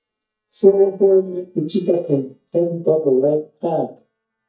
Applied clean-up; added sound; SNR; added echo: neural mask model DeepFilterNet 3.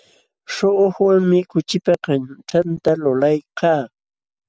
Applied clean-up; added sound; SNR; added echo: none; none; none; none.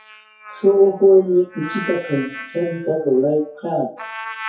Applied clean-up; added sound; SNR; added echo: classical method WPE with log-MMSE.